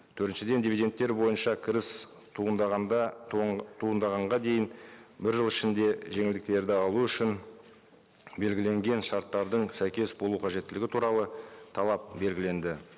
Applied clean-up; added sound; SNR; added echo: none; none; none; none.